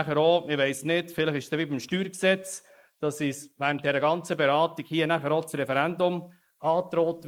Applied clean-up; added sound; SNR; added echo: neural mask model Resemble Enhance denoiser.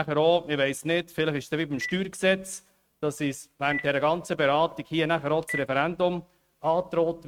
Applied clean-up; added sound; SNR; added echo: neural mask model RNNoise.